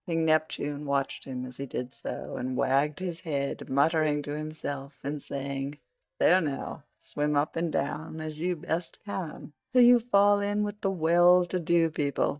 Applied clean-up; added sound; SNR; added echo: neural mask model DeepFilterNet 3.